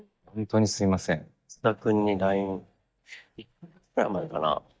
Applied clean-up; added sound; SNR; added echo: neural mask model DeepFilterNet 3.